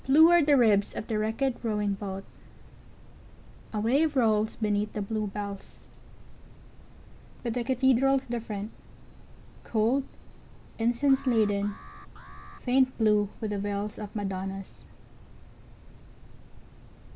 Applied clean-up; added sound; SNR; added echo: none; Alarm; 19 dB; none.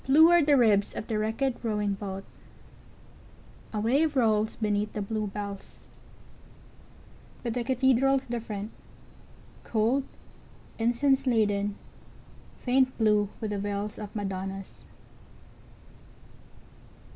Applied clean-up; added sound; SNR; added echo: none; none; none; none.